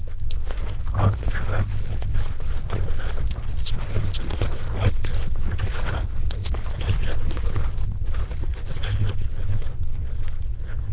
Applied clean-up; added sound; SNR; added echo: neural diffusion model UNIVERSE++.